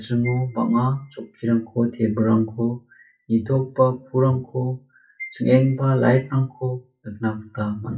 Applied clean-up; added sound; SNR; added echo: classical method WPE with log-MMSE.